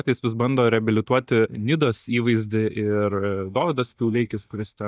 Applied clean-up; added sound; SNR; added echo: neural mask model DeepFilterNet 3.